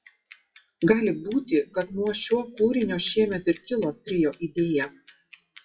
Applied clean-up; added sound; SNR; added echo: classical method WPE with log-MMSE.